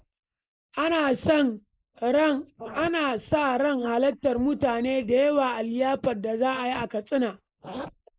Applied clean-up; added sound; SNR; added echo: neural mask model Resemble Enhance denoiser.